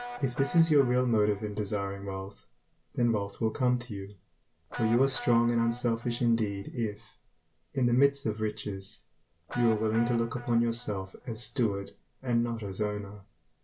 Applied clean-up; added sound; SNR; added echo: none; Guitar; 18 dB; reverberation time 0.1 s.